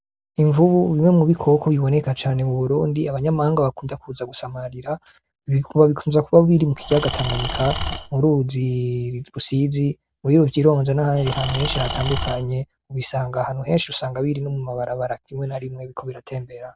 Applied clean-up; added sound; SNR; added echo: none; Engine / Tools; 7 dB; none.